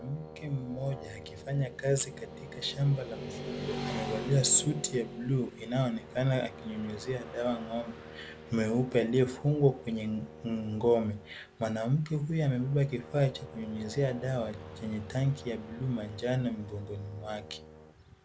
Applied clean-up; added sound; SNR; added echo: none; Brass instrument + Motorcycle / Traffic noise, roadway noise; 12 dB; none.